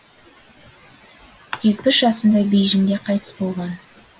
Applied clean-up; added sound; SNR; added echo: none; none; none; none.